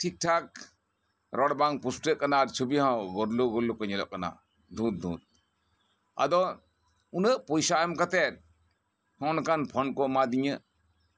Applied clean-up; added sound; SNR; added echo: none; none; none; none.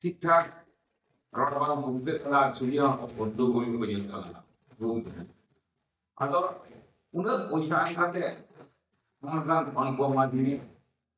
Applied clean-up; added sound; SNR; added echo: neural mask model DeepFilterNet 3.